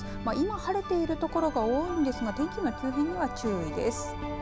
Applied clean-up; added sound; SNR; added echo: none; Wind; 13 dB; none.